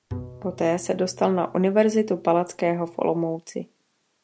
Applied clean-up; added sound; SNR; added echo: none; Bowed string instrument; 18 dB; none.